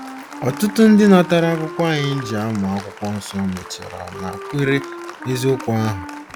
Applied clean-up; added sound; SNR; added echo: none; Applause + Wind instrument, woodwind instrument; 14 dB; none.